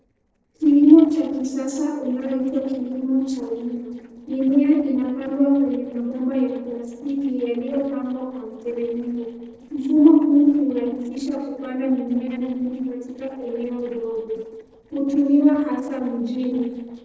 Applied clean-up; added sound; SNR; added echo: neural separator model SepFormer DNS4.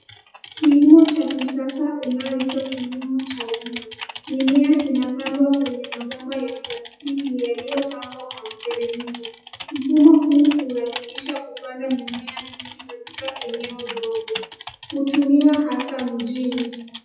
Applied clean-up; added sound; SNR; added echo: classical method WPE with log-MMSE.